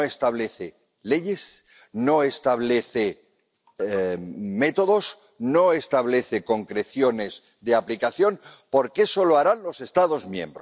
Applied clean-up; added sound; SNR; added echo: none; none; none; none.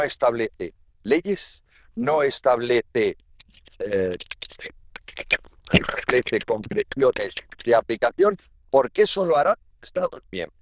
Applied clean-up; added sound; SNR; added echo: neural diffusion model UNIVERSE++.